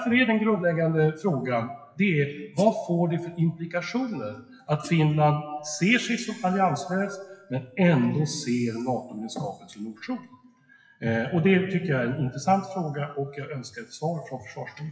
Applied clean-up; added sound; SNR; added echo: classical method WPE with log-MMSE.